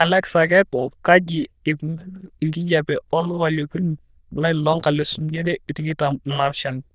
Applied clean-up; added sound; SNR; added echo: neural diffusion model UNIVERSE++.